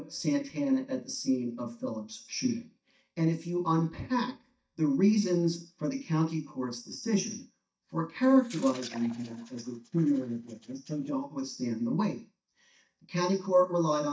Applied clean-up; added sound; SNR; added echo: neural mask model DeepFilterNet 3.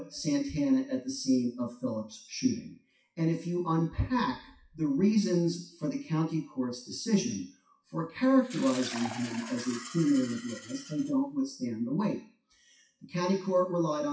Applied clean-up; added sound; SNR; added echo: classical method WPE with log-MMSE.